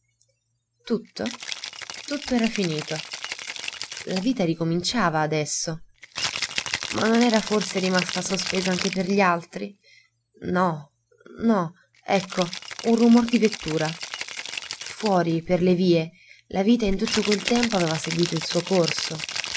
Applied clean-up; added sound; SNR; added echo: none; Rattle (instrument); 10 dB; none.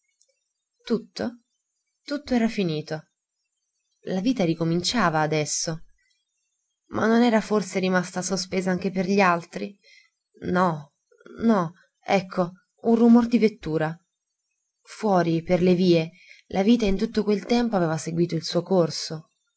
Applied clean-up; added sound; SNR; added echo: none; none; none; none.